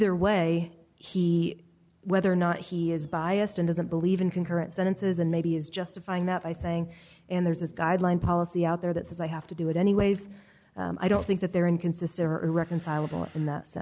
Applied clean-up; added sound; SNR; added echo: none; none; none; none.